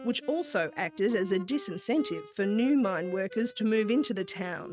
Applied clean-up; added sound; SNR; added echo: neural mask model RNNoise.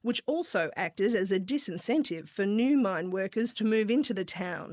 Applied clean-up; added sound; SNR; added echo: neural mask model Resemble Enhance denoiser.